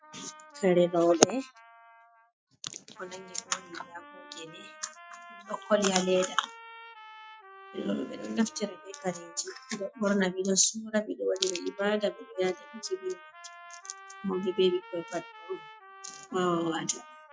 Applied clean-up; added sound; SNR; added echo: classical method Wiener filter.